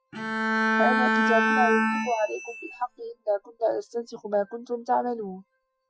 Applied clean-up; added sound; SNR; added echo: classical method Wiener filter.